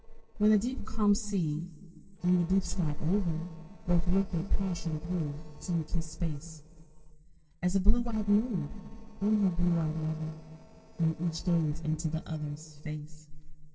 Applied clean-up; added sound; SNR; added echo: neural separator model SepFormer DNS4.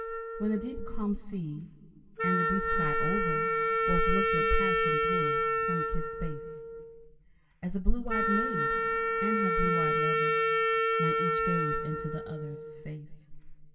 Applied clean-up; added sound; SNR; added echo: none; Wind instrument, woodwind instrument; -3 dB; reverberation time 2.1 s.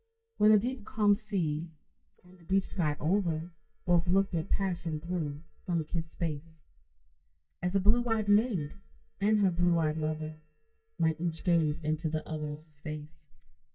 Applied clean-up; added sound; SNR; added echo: neural mask model DeepFilterNet 3.